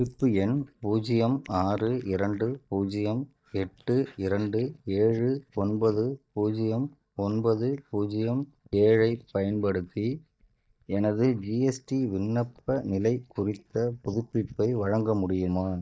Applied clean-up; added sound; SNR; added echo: neural mask model DeepFilterNet 3.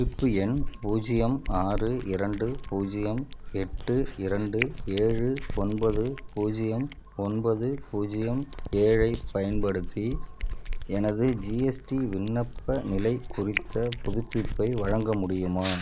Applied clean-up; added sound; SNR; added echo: none; Cat; 6 dB; none.